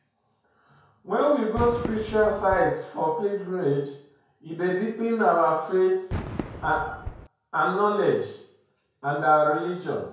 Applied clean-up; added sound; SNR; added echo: none; Fireworks; 15 dB; reverberation time 0.5 s.